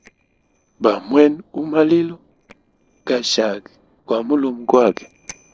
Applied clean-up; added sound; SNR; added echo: neural separator model SepFormer DNS4.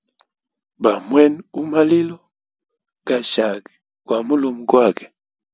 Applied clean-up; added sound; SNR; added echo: none; none; none; none.